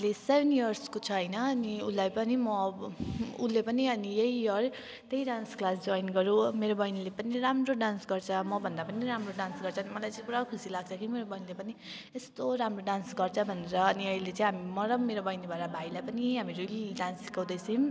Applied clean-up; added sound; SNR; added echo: none; none; none; none.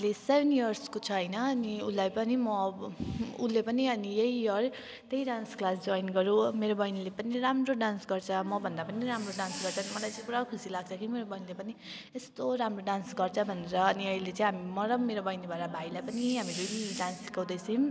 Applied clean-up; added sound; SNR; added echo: none; Hiss; 12 dB; none.